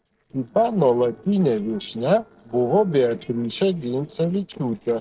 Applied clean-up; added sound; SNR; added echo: neural separator model SepFormer DNS4.